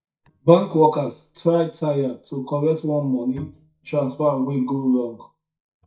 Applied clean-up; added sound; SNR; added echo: neural mask model DeepFilterNet 3.